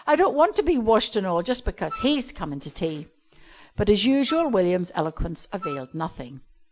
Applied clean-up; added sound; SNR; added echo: none; Wind instrument, woodwind instrument; 16 dB; none.